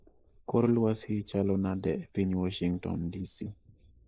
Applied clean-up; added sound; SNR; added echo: neural mask model Resemble Enhance denoiser.